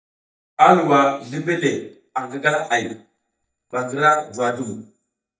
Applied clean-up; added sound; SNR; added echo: neural mask model DeepFilterNet 3.